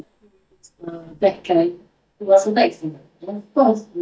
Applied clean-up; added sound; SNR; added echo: neural mask model DeepFilterNet 3.